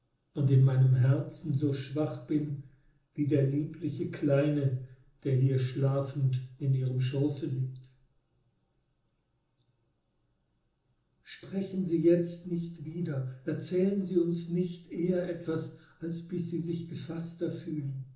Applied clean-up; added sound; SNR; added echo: none; none; none; reverberation time 0.6 s.